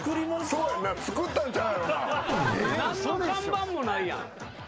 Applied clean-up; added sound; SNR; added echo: none; none; none; none.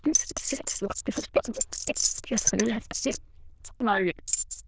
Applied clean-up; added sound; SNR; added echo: neural diffusion model UNIVERSE++.